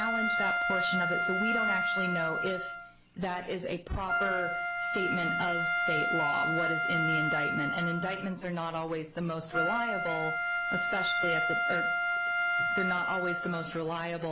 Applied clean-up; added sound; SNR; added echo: none; Wind instrument, woodwind instrument; -3 dB; none.